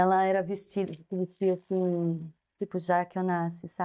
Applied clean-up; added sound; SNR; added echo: neural mask model DeepFilterNet 3.